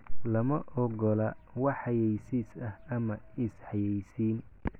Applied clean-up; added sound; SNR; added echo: none; none; none; none.